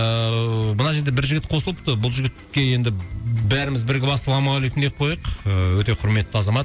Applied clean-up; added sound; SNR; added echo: none; none; none; none.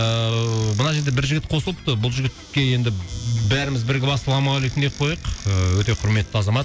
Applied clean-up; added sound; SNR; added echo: none; Squeak / Cupboard open or close; 19 dB; none.